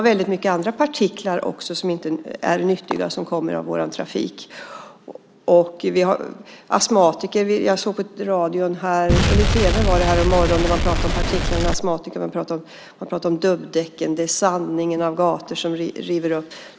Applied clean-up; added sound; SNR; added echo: none; Explosion; -2 dB; none.